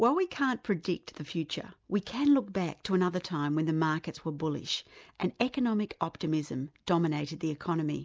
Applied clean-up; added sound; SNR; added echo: none; none; none; none.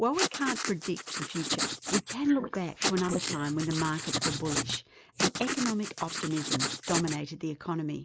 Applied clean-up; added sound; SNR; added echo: neural mask model Resemble Enhance denoiser.